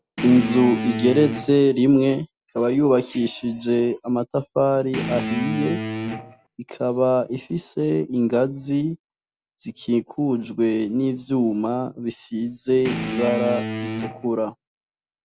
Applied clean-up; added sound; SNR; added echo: none; Guitar; 7 dB; none.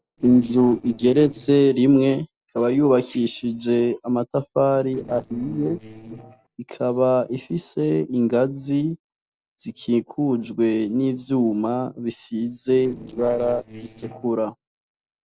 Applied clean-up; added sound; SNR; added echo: neural separator model SepFormer DNS4.